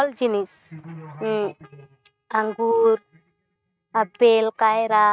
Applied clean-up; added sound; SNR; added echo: neural mask model RNNoise.